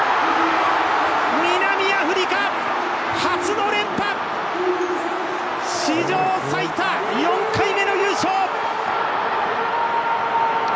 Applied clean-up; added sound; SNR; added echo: none; none; none; none.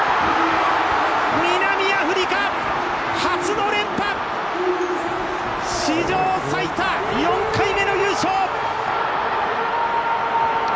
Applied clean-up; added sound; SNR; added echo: none; Thunder / Rain; 20 dB; none.